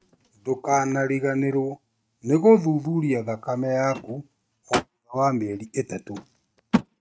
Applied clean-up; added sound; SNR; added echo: neural mask model RNNoise.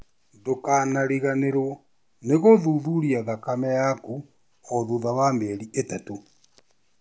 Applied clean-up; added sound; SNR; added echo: none; none; none; none.